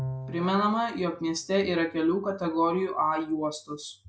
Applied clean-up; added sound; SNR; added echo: none; Bowed string instrument; 15 dB; none.